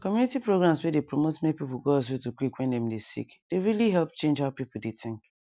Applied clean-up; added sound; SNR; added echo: none; none; none; none.